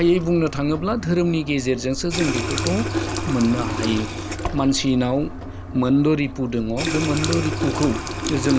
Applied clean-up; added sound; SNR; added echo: none; Water tap, faucet; 6 dB; none.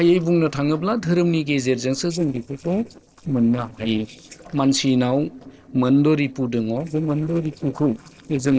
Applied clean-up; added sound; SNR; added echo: neural separator model SepFormer DNS4.